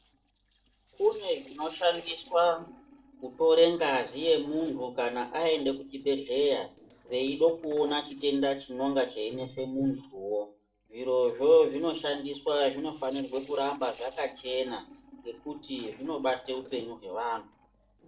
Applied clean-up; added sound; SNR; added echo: neural separator model SepFormer DNS4.